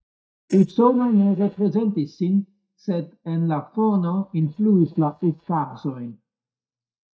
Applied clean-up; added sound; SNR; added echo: neural mask model DeepFilterNet 3.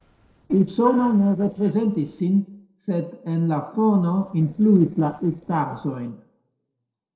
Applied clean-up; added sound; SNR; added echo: neural separator model SepFormer DNS4.